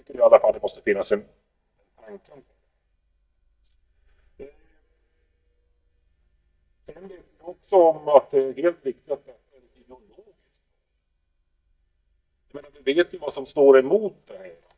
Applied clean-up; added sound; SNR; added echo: neural mask model DeepFilterNet 3.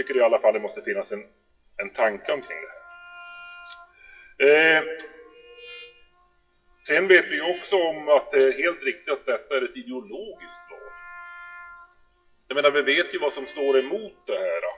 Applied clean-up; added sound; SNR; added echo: classical method WPE with log-MMSE.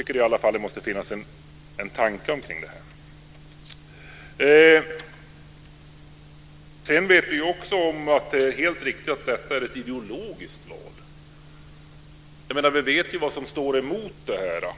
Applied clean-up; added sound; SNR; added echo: none; none; none; none.